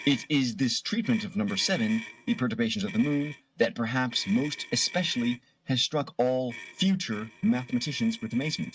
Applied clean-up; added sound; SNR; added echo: neural mask model RNNoise.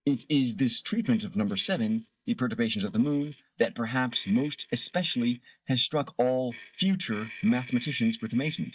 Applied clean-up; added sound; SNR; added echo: neural mask model DeepFilterNet 3.